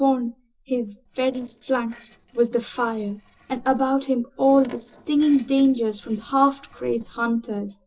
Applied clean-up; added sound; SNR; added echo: neural separator model SepFormer DNS4.